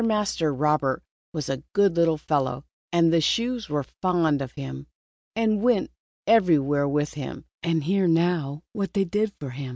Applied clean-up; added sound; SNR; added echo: none; none; none; none.